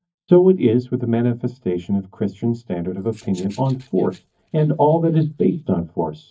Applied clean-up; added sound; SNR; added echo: neural mask model DeepFilterNet 3.